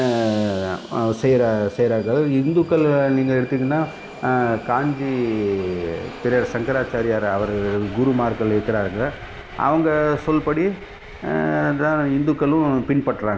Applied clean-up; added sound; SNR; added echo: none; Subway, metro, underground; 17 dB; none.